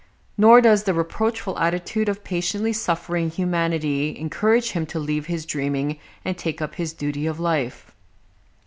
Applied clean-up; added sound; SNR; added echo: none; none; none; none.